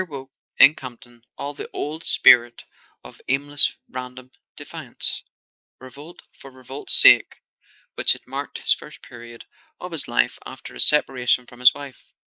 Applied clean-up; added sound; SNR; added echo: neural mask model Resemble Enhance denoiser.